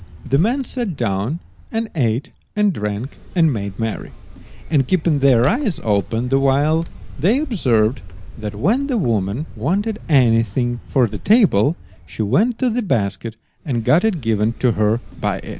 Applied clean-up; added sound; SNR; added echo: none; Vehicle; 15 dB; none.